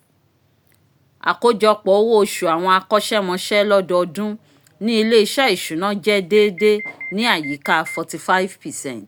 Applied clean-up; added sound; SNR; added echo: none; Alarm; 13 dB; none.